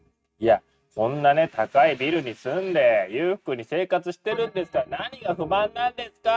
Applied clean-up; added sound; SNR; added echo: neural mask model RNNoise.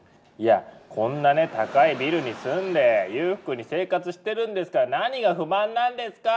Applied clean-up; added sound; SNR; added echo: none; none; none; none.